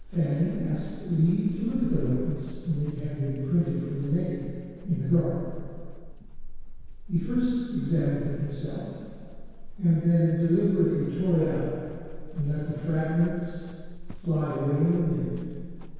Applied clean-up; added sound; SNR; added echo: none; Livestock, farm animals, working animals; 10 dB; reverberation time 2.0 s.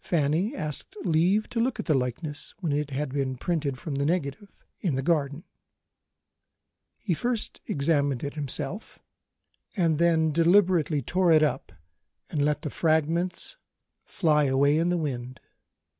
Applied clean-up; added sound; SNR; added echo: none; none; none; none.